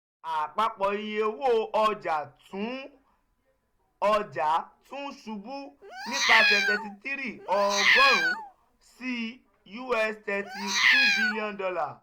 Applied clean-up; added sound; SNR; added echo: none; Meow; -5 dB; none.